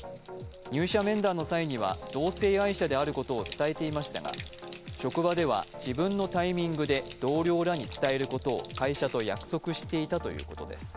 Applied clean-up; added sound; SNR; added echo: none; Bathtub (filling or washing); 19 dB; none.